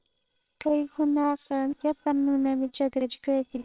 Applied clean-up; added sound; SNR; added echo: neural separator model SepFormer WHAMR!.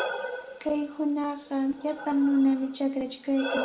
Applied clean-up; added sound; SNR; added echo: none; Breathing; 9 dB; reverberation time 0.7 s.